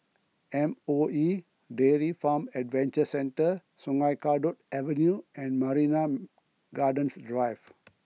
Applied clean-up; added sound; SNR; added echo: none; none; none; none.